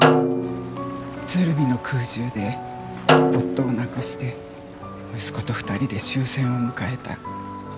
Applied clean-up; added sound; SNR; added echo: none; Snare drum; -2 dB; none.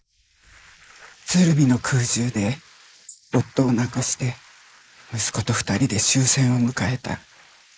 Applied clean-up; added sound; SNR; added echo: neural mask model Resemble Enhance denoiser.